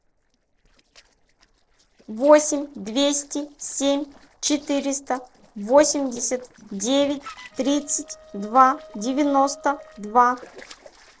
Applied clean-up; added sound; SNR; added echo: neural separator model SepFormer DNS4.